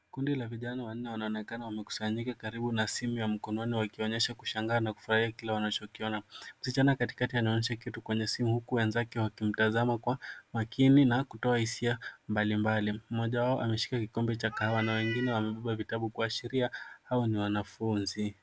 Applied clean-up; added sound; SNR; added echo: none; Meow; 11 dB; none.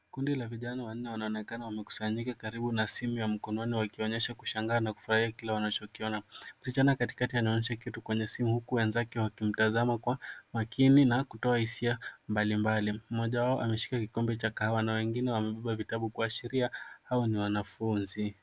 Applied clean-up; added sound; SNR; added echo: none; none; none; none.